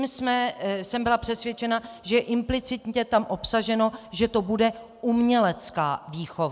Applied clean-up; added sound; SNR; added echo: none; none; none; none.